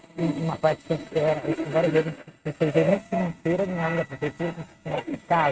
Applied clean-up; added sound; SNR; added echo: neural mask model RNNoise.